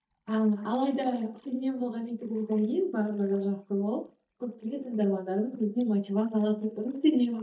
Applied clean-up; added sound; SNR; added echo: neural mask model DeepFilterNet 3.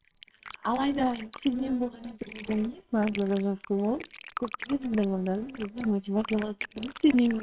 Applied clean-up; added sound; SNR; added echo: neural separator model SepFormer WHAMR!.